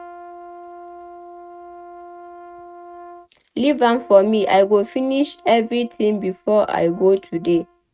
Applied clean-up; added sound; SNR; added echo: neural mask model RNNoise.